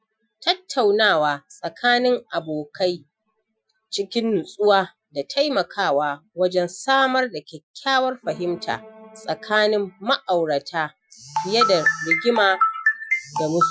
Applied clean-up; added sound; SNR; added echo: classical method Wiener filter.